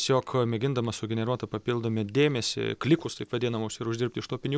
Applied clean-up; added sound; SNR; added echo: none; none; none; none.